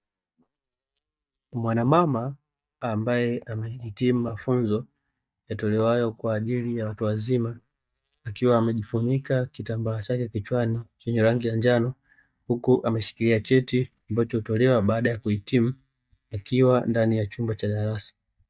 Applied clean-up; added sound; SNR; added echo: neural mask model DeepFilterNet 3.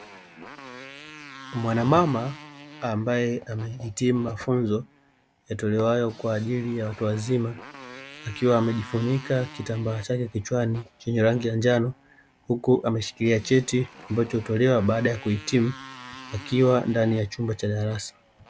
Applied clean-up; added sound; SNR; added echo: none; Motorcycle; 20 dB; none.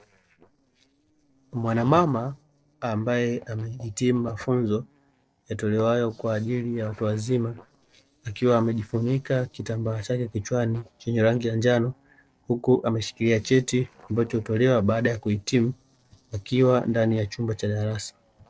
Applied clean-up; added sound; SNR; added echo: neural separator model SepFormer DNS4.